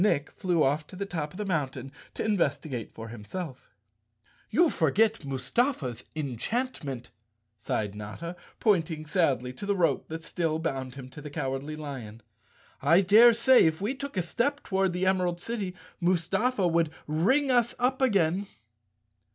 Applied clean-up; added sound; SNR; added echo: none; none; none; none.